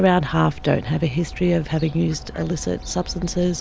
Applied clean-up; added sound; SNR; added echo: none; Fowl; 14 dB; none.